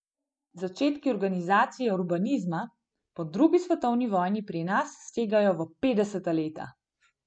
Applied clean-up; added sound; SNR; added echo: none; none; none; none.